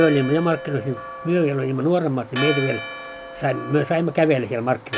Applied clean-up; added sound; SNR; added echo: none; Church bell; 11 dB; none.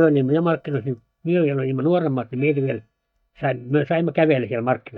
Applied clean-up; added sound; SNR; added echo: neural mask model DeepFilterNet 3.